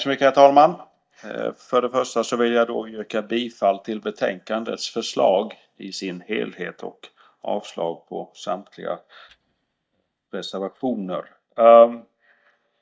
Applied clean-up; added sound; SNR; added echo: neural mask model DeepFilterNet 3.